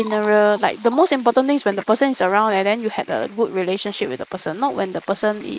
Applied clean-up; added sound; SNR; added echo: neural mask model Resemble Enhance denoiser.